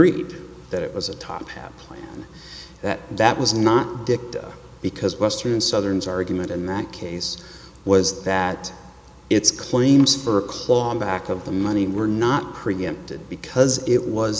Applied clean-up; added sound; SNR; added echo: none; none; none; none.